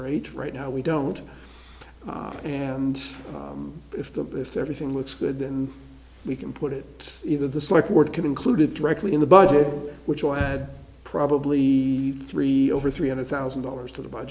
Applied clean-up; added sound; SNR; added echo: none; none; none; none.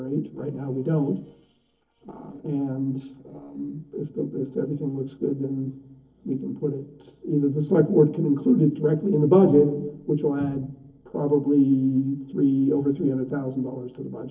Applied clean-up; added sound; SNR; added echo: neural separator model SepFormer DNS4.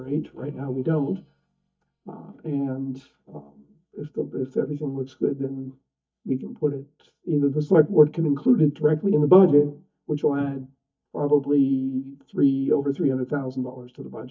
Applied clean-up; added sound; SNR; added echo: neural mask model DeepFilterNet 3.